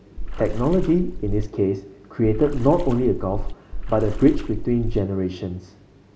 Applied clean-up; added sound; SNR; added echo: none; Water / Splash, splatter; 3 dB; none.